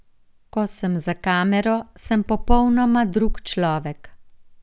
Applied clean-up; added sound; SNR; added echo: none; none; none; none.